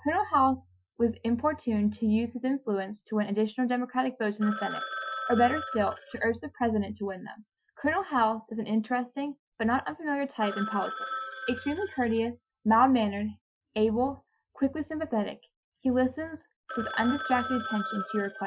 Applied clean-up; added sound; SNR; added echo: classical method Wiener filter.